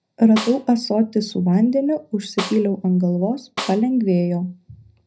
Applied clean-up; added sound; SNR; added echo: none; Snare drum; 13 dB; reverberation time 0.4 s.